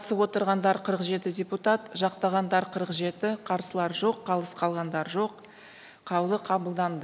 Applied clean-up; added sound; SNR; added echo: none; none; none; none.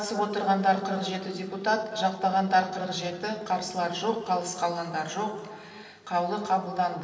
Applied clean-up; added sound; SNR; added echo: none; none; none; reverberation time 2.7 s.